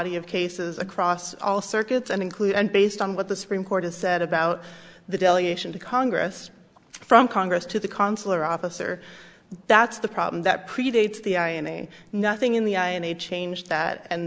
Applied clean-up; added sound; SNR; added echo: none; none; none; none.